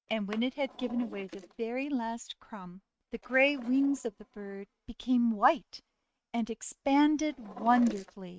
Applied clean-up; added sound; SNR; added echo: neural mask model RNNoise.